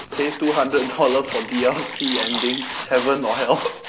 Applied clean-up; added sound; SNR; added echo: none; Chirp, tweet + Tools; 7 dB; none.